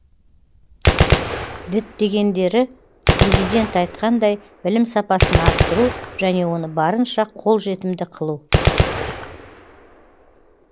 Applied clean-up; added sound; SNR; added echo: none; Gunshot, gunfire; 1 dB; none.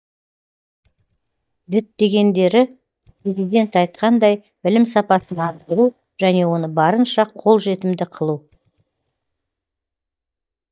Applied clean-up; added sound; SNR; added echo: neural mask model DeepFilterNet 3.